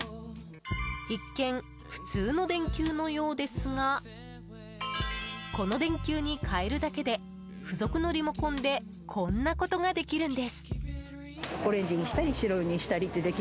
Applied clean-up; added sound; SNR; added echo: none; none; none; none.